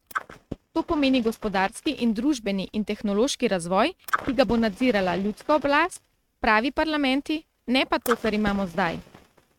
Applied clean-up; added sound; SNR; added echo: neural mask model RNNoise.